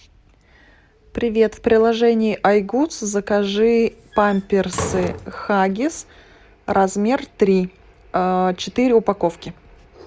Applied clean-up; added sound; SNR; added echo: none; Slam; 11 dB; none.